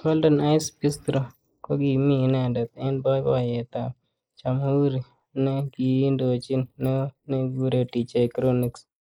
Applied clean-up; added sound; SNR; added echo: neural mask model Resemble Enhance denoiser.